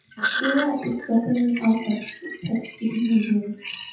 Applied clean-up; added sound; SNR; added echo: classical method WPE with log-MMSE.